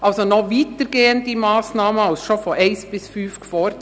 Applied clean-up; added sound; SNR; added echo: none; none; none; none.